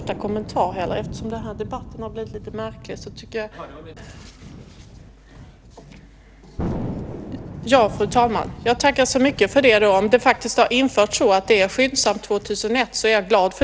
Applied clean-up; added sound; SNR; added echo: none; Thunder; 14 dB; none.